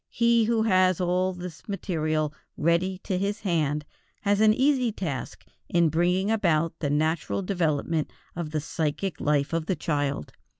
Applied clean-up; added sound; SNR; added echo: none; none; none; none.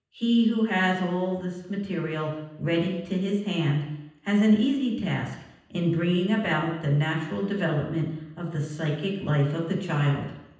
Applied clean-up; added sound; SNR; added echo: none; none; none; reverberation time 0.9 s.